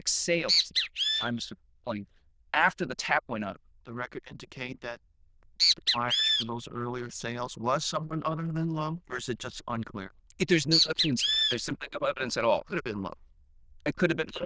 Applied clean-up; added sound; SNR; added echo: neural diffusion model UNIVERSE++.